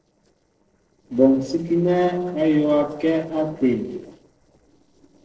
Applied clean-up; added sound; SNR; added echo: neural separator model SepFormer DNS4.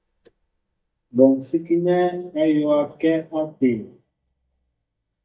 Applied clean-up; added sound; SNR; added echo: neural mask model DeepFilterNet 3.